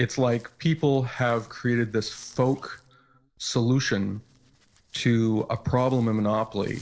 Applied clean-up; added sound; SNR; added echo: neural separator model SepFormer DNS4.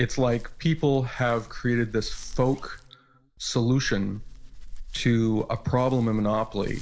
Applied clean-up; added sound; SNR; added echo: none; Dog; 12 dB; reverberation time 0.5 s.